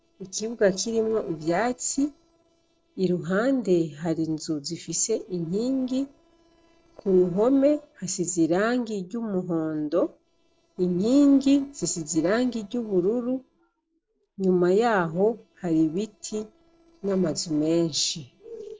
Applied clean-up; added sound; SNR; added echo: neural separator model SepFormer DNS4.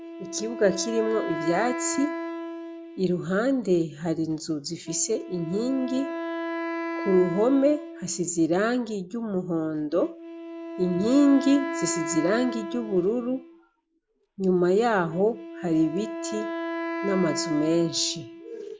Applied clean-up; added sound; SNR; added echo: none; Wind instrument, woodwind instrument; 8 dB; none.